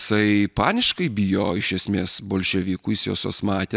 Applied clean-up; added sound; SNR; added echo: none; none; none; none.